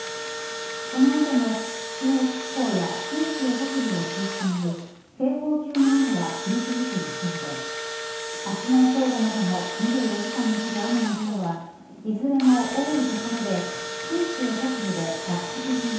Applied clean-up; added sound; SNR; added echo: none; Engine / Drill; 7 dB; reverberation time 0.8 s.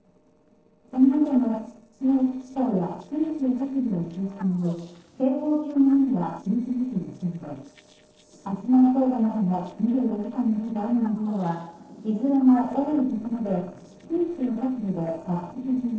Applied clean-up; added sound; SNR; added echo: neural separator model SepFormer DNS4.